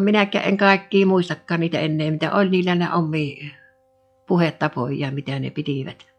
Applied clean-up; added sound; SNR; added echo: classical method log-MMSE.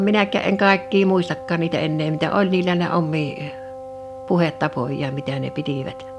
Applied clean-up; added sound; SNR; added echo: none; Wind instrument, woodwind instrument; 13 dB; none.